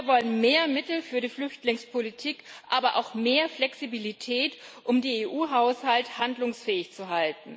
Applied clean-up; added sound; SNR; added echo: none; none; none; none.